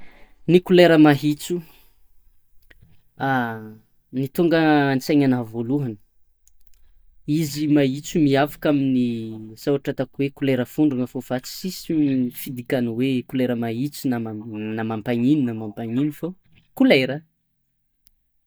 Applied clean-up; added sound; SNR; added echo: neural mask model DeepFilterNet 3.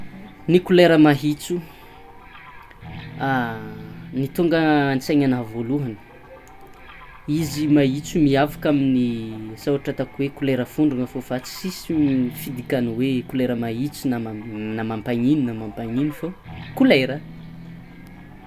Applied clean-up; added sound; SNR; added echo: none; Guitar; 19 dB; none.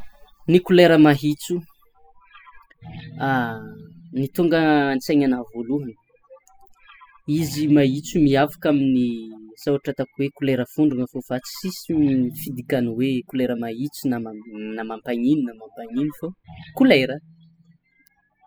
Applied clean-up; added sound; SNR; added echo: classical method spectral subtraction.